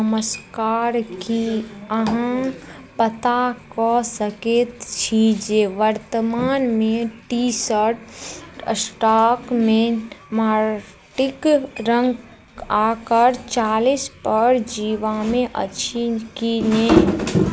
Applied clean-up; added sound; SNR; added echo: none; none; none; none.